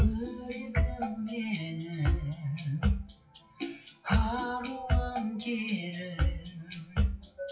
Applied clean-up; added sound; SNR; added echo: classical method WPE with log-MMSE.